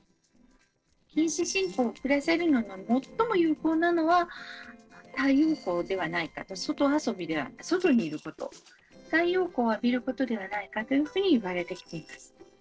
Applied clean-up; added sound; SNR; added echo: neural separator model SepFormer DNS4.